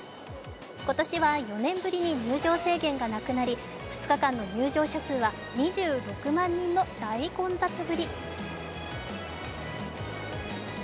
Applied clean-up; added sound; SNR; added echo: none; Chicken, rooster; 14 dB; none.